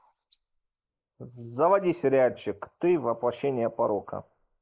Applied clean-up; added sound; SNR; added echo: neural mask model Resemble Enhance denoiser.